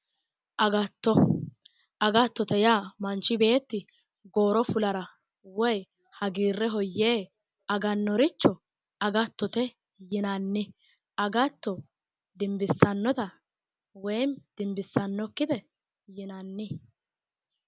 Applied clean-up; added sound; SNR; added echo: none; none; none; none.